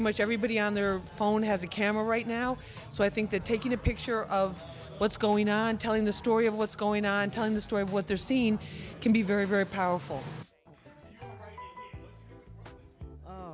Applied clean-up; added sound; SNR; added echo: none; none; none; none.